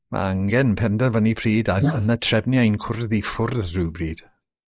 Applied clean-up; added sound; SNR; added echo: neural mask model Resemble Enhance denoiser.